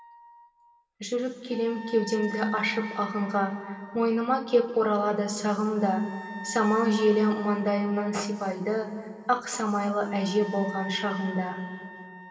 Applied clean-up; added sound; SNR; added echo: none; Wind instrument, woodwind instrument; 16 dB; reverberation time 2.7 s.